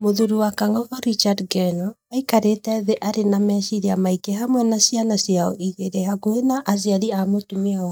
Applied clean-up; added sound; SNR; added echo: neural mask model DeepFilterNet 3.